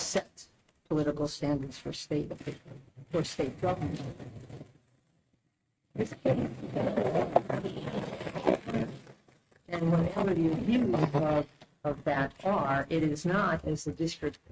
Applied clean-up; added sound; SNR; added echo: neural mask model RNNoise.